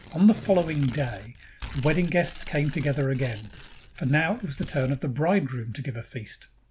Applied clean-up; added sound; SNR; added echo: none; Tearing; 15 dB; none.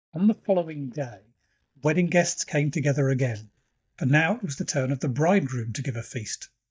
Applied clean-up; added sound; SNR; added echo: neural mask model DeepFilterNet 3.